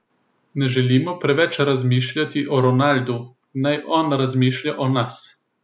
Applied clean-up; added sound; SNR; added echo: none; none; none; none.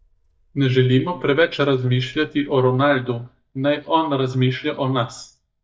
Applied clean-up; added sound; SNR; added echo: neural mask model DeepFilterNet 3.